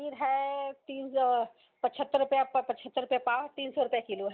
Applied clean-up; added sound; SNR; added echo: none; none; none; none.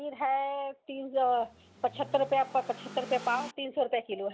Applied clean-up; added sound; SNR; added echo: none; Accelerating, revving, vroom / Car; 16 dB; none.